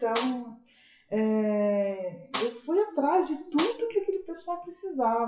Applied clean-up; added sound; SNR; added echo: classical method WPE with log-MMSE.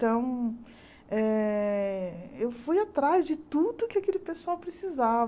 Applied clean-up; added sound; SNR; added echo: none; none; none; none.